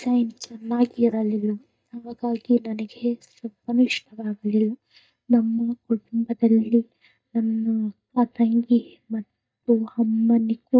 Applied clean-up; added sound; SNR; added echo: neural mask model DeepFilterNet 3.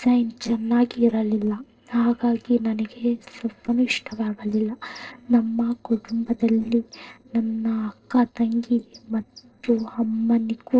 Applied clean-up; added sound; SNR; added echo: neural separator model SepFormer DNS4.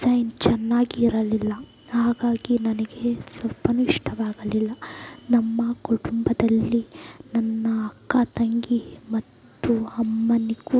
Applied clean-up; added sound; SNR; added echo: none; none; none; none.